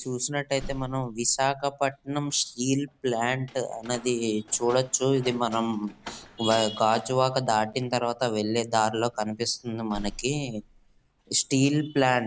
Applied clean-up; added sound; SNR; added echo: none; Slam; 19 dB; none.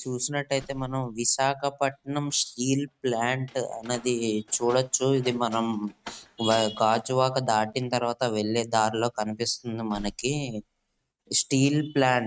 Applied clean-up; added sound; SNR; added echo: neural mask model RNNoise.